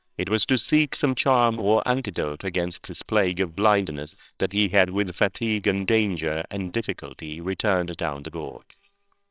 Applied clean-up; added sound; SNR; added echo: neural separator model SepFormer WHAMR!.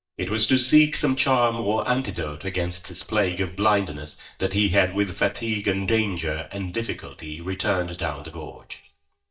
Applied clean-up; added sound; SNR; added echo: neural mask model DeepFilterNet 3.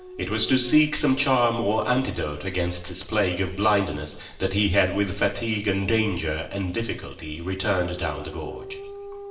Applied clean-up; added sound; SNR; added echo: none; Dog; 19 dB; reverberation time 0.9 s.